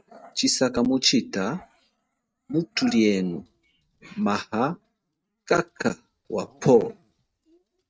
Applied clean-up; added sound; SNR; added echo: neural mask model RNNoise.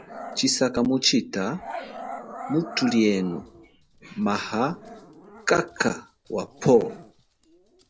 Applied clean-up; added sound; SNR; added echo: none; Growling; 15 dB; none.